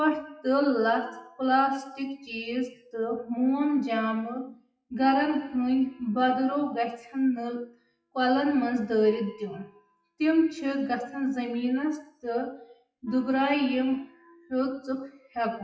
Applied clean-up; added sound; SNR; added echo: classical method WPE with log-MMSE.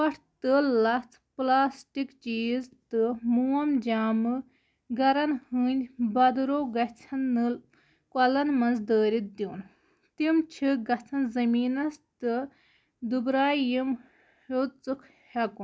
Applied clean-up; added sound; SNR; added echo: none; none; none; none.